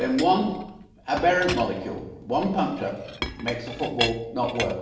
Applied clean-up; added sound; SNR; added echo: none; Chink, clink; 10 dB; reverberation time 0.9 s.